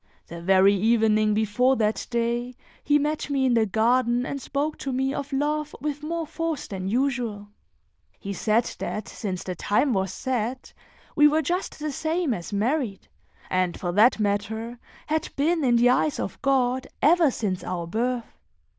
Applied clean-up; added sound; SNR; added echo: neural diffusion model UNIVERSE++.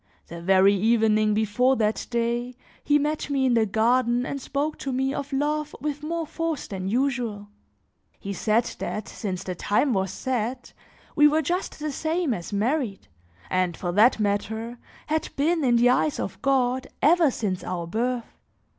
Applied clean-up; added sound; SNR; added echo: none; none; none; none.